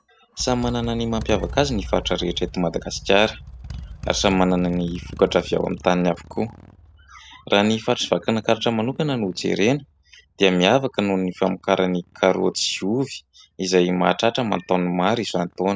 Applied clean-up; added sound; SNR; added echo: none; Motorcycle; 17 dB; none.